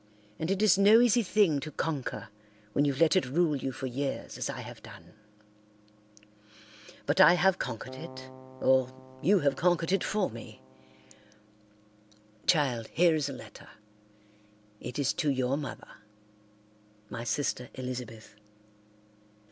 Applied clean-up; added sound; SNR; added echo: none; Keyboard (musical); 18 dB; none.